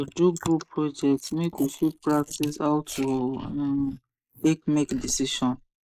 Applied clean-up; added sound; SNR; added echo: neural mask model Resemble Enhance denoiser.